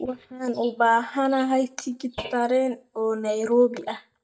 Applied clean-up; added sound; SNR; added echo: neural mask model DeepFilterNet 3.